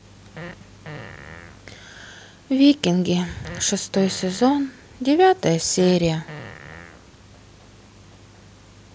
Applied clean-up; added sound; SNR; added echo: none; Fart; 17 dB; none.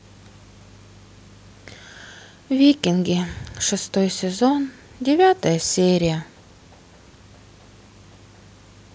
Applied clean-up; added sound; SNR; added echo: none; none; none; none.